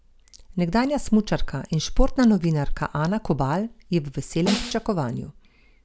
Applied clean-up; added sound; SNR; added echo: none; Snare drum; 8 dB; none.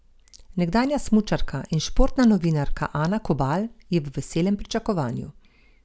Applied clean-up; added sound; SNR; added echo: none; none; none; none.